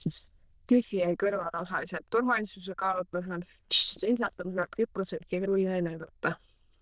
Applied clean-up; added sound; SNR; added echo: neural diffusion model UNIVERSE++.